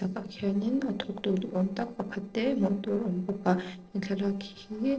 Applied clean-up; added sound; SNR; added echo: neural separator model SepFormer DNS4.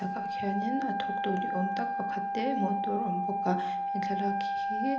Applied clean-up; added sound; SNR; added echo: none; Wind instrument, woodwind instrument; -2 dB; reverberation time 0.8 s.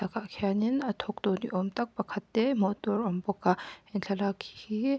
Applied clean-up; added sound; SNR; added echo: none; none; none; none.